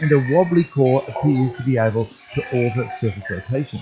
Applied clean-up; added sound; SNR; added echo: classical method log-MMSE.